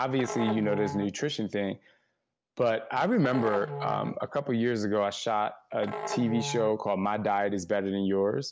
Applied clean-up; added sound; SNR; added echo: none; Musical instrument; 11 dB; none.